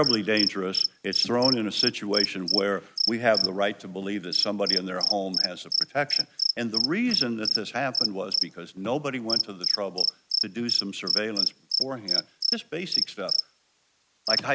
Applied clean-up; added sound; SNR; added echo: none; Cricket; -1 dB; none.